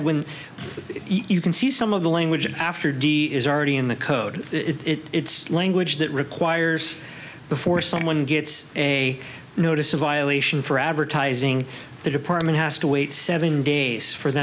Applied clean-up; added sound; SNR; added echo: none; Crack; 19 dB; none.